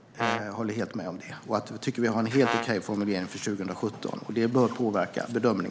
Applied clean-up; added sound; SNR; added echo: none; Brass instrument; 5 dB; none.